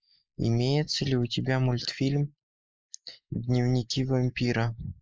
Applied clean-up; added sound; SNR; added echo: neural mask model Resemble Enhance denoiser.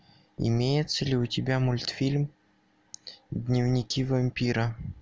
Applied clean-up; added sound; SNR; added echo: none; none; none; none.